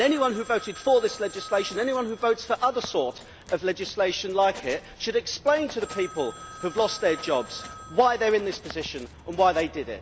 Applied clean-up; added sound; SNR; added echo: none; Writing + Telephone; 17 dB; none.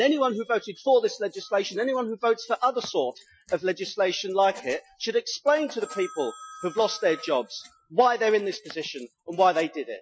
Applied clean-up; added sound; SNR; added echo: classical method Wiener filter.